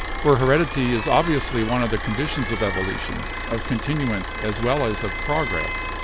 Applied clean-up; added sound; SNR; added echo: none; Idling / Car + Alarm; 5 dB; none.